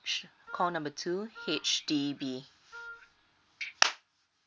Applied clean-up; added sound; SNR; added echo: none; Wind instrument, woodwind instrument; 14 dB; none.